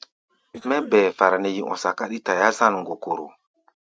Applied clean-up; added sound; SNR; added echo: neural mask model RNNoise.